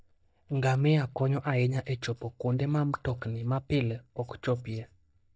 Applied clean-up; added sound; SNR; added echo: neural mask model DeepFilterNet 3.